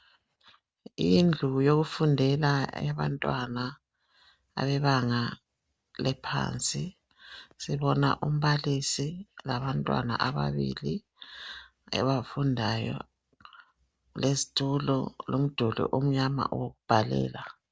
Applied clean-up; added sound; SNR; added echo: none; none; none; none.